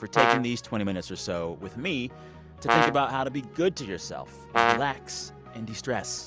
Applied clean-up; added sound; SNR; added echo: none; Brass instrument; -3 dB; none.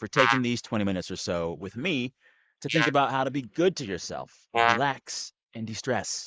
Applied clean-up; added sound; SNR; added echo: neural mask model Resemble Enhance denoiser.